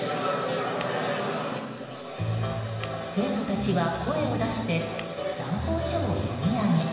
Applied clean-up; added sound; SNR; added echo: none; Tap / Glass; 19 dB; reverberation time 1.7 s.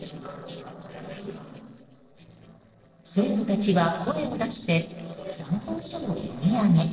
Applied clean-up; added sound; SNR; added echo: neural separator model SepFormer DNS4.